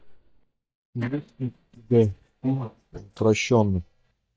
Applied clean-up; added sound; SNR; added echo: neural mask model DeepFilterNet 3.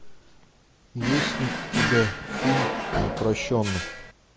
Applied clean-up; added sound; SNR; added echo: none; Drawer open or close; -1 dB; none.